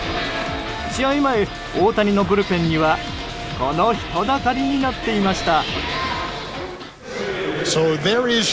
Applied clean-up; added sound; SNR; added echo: none; Rain + Subway, metro, underground; 19 dB; none.